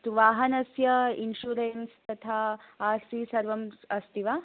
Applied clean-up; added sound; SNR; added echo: none; none; none; none.